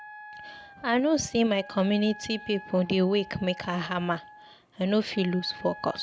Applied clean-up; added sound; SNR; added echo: none; Wind instrument, woodwind instrument; 19 dB; none.